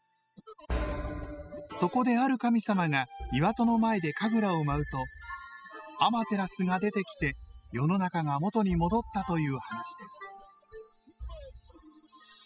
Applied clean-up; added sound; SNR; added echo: classical method spectral subtraction.